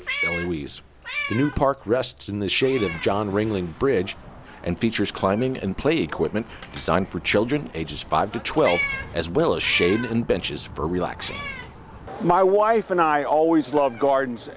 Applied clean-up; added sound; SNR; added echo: none; Meow; 13 dB; none.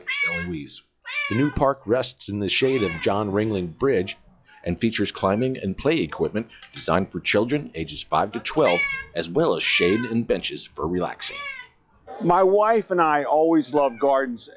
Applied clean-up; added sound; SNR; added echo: classical method log-MMSE.